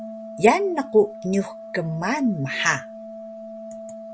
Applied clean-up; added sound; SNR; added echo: none; Organ; 13 dB; none.